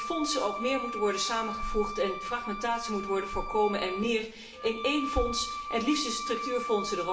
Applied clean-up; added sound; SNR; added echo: none; Wind instrument, woodwind instrument; 6 dB; reverberation time 0.7 s.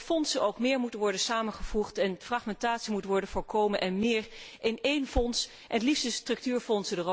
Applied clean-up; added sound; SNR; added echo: none; none; none; none.